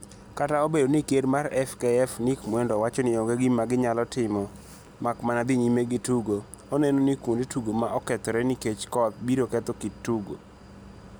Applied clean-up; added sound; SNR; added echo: none; none; none; none.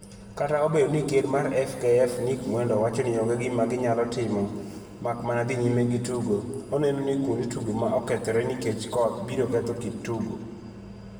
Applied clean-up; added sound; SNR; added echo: none; none; none; reverberation time 1.5 s.